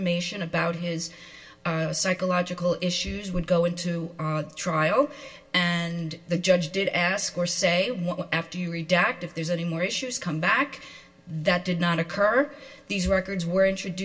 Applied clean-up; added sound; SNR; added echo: none; none; none; reverberation time 0.2 s.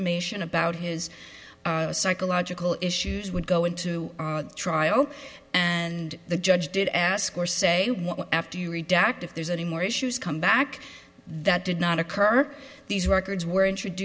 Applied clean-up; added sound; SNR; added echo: none; none; none; none.